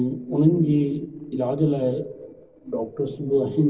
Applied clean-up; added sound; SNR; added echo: neural separator model SepFormer DNS4.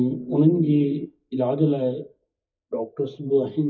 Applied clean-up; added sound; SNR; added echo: neural mask model DeepFilterNet 3.